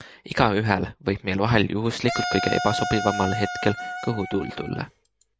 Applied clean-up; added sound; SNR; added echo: none; Wind instrument, woodwind instrument; 6 dB; none.